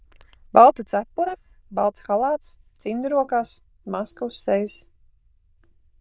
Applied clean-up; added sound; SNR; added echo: neural diffusion model UNIVERSE++.